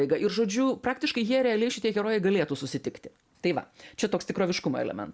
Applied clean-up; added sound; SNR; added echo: none; none; none; none.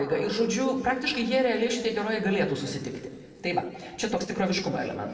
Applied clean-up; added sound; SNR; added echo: none; none; none; reverberation time 1.9 s.